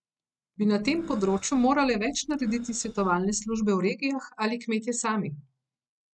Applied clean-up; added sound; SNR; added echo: neural mask model RNNoise.